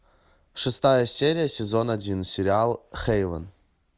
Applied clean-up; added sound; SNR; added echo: none; none; none; none.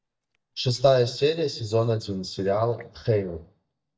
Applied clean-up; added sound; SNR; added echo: neural mask model DeepFilterNet 3.